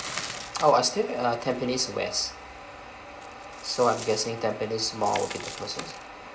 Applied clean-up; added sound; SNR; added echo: none; Coin (dropping); 14 dB; reverberation time 0.4 s.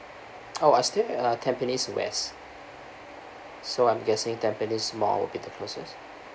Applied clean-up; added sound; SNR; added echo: none; none; none; none.